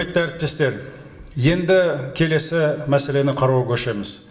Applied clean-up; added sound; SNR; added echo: none; none; none; reverberation time 0.7 s.